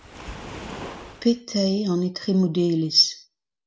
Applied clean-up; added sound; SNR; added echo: none; Waves, surf; 17 dB; none.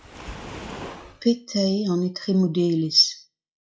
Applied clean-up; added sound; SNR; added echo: classical method log-MMSE.